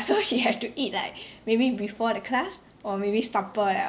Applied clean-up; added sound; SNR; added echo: none; none; none; none.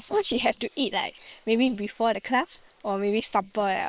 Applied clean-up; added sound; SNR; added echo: neural separator model SepFormer WHAM!.